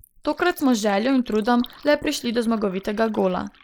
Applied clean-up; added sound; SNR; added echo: neural mask model Resemble Enhance denoiser.